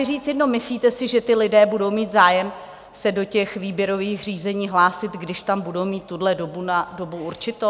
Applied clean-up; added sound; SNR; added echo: none; none; none; none.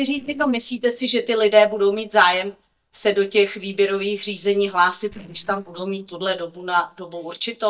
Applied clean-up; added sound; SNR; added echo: neural mask model DeepFilterNet 3.